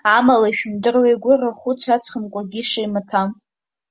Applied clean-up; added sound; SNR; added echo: none; none; none; none.